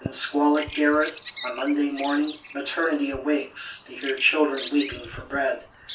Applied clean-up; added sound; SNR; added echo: none; Bird vocalization, bird call, bird song; 14 dB; reverberation time 0.2 s.